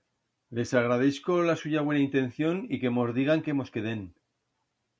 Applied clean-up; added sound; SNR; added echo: none; none; none; none.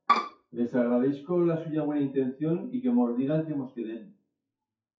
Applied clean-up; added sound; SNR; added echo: classical method WPE with log-MMSE.